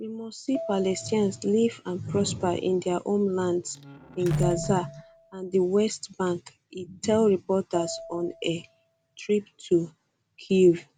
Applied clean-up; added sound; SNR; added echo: none; Slam + Marimba, xylophone; 17 dB; none.